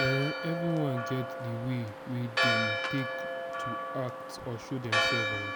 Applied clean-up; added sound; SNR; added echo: none; Church bell; -2 dB; none.